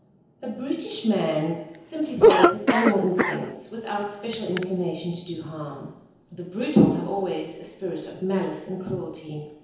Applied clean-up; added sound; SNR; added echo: none; Cough; -4 dB; reverberation time 1.0 s.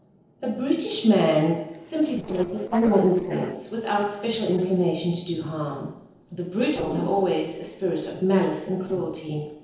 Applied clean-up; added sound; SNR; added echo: neural separator model SepFormer DNS4.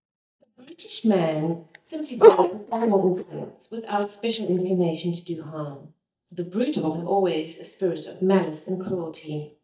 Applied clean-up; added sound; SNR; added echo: neural mask model DeepFilterNet 3.